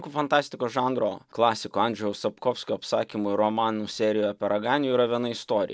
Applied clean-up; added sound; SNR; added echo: none; none; none; none.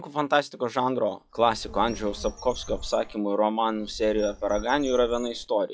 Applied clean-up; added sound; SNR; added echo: classical method log-MMSE.